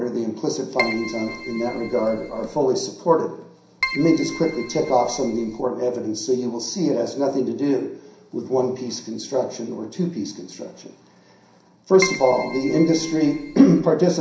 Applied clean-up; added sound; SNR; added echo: none; Keyboard (musical); 10 dB; reverberation time 0.5 s.